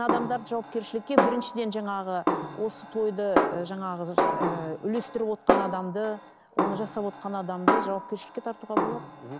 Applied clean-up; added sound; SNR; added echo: none; Snare drum; -2 dB; none.